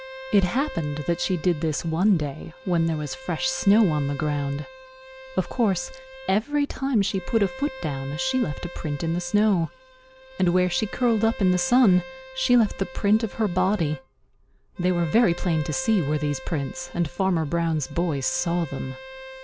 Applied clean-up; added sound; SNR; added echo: none; Bowed string instrument; 17 dB; none.